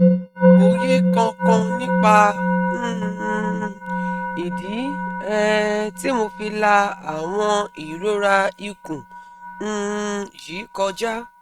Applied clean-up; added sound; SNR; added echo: neural mask model RNNoise.